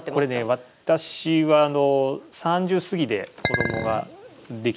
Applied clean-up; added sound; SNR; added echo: none; Chink, clink; 4 dB; none.